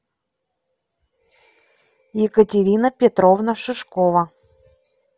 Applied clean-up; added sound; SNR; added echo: none; none; none; none.